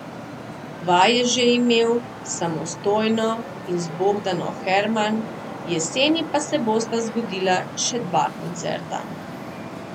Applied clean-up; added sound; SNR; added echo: none; Traffic noise, roadway noise; 11 dB; none.